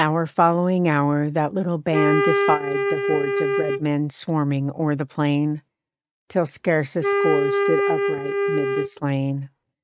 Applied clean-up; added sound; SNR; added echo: neural mask model RNNoise.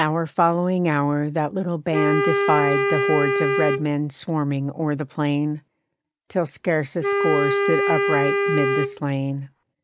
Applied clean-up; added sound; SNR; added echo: none; Wind instrument, woodwind instrument; -1 dB; none.